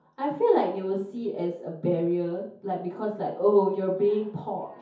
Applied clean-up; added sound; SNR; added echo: none; none; none; reverberation time 0.6 s.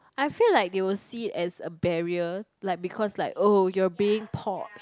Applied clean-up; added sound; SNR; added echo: none; none; none; none.